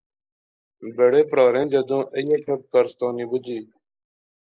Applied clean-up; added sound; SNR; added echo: neural mask model Resemble Enhance denoiser.